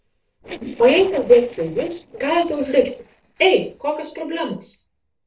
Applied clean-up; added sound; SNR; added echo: neural separator model SepFormer DNS4.